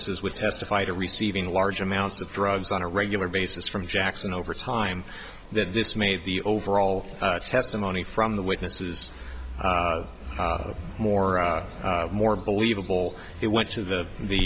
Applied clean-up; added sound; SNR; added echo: none; Water; 15 dB; none.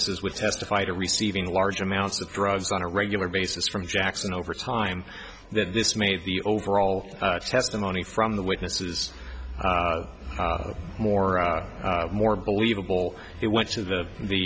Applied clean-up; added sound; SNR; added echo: none; none; none; none.